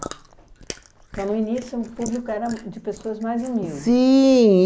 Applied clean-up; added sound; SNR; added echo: neural mask model Resemble Enhance denoiser.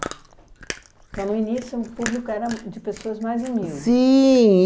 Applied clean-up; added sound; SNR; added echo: none; Chewing, mastication; 17 dB; none.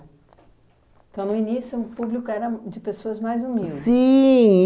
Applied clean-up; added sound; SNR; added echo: none; none; none; none.